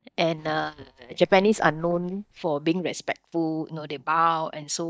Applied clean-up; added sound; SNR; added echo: neural mask model DeepFilterNet 3.